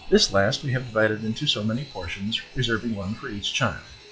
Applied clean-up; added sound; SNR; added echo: classical method log-MMSE.